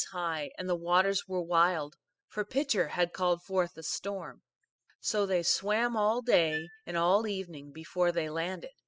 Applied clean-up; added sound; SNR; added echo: classical method spectral subtraction.